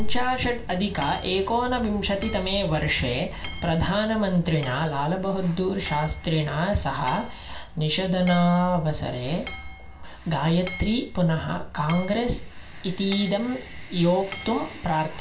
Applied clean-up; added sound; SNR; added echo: none; Hammer / Chink, clink; 11 dB; reverberation time 0.4 s.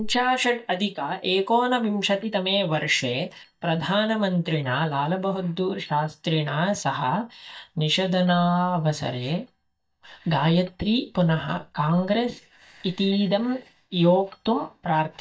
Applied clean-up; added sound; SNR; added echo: neural mask model DeepFilterNet 3.